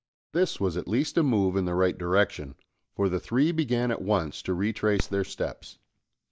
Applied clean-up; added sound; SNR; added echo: neural mask model DeepFilterNet 3.